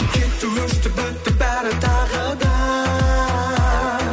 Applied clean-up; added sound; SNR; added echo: none; none; none; none.